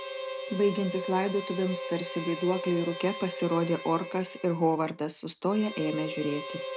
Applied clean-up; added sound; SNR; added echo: none; Harmonica; 8 dB; none.